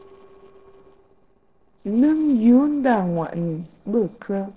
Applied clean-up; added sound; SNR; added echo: neural separator model SepFormer DNS4.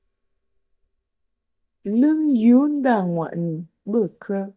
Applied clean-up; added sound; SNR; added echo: neural mask model DeepFilterNet 3.